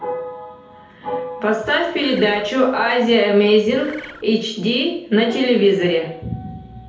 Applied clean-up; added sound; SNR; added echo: none; Bird; 18 dB; reverberation time 2.1 s.